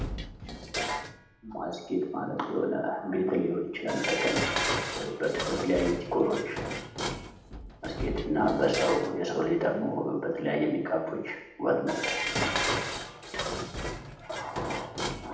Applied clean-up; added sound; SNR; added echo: none; Dishes, pots, and pans; 4 dB; reverberation time 0.8 s.